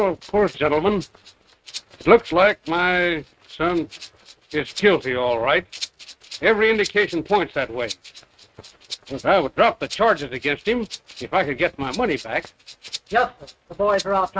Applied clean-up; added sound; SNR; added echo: neural mask model RNNoise.